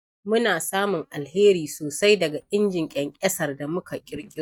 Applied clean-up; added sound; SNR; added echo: neural mask model DeepFilterNet 3.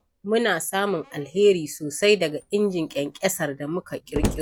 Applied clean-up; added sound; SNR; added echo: none; Slam; 11 dB; none.